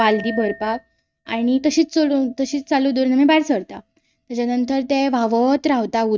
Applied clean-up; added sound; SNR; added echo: neural mask model RNNoise.